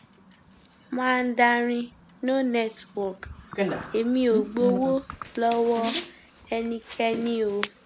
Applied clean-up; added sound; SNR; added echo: none; Bicycle; 10 dB; none.